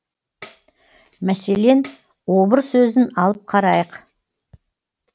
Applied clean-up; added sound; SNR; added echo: none; Tambourine; 18 dB; none.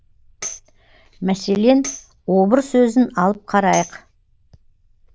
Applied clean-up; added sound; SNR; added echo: neural diffusion model UNIVERSE++.